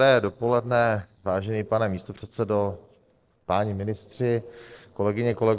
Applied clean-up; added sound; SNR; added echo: neural separator model SepFormer DNS4.